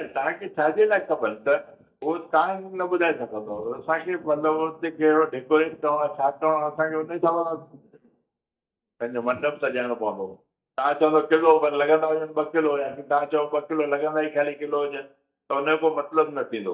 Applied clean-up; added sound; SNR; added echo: neural mask model DeepFilterNet 3.